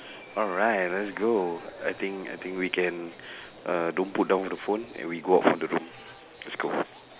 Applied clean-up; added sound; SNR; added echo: none; Subway, metro, underground; 20 dB; none.